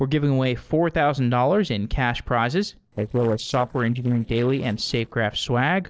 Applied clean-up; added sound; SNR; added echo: neural separator model SepFormer DNS4.